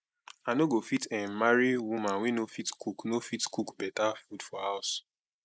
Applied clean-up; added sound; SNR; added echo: neural mask model Resemble Enhance denoiser.